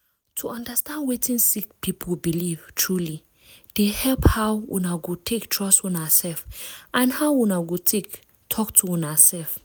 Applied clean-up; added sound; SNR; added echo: none; none; none; none.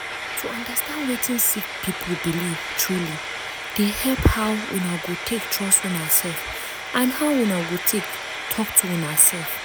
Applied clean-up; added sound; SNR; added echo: none; Frying (food); 7 dB; none.